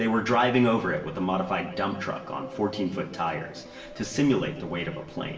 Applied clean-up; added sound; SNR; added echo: none; none; none; reverberation time 0.8 s.